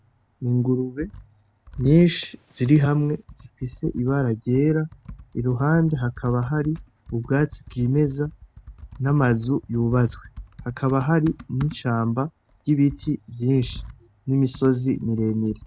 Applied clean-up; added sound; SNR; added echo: none; Computer keyboard; 19 dB; none.